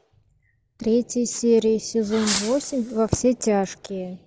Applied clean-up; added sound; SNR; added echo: none; Fireworks; 10 dB; none.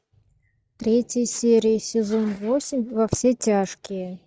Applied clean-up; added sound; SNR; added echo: neural mask model RNNoise.